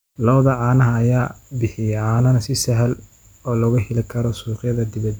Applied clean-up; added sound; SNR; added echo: none; none; none; none.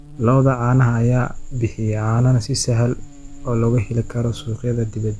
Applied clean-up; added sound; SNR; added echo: none; Buzz; 15 dB; none.